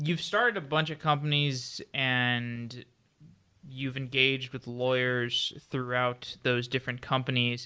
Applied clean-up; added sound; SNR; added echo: neural mask model Resemble Enhance denoiser.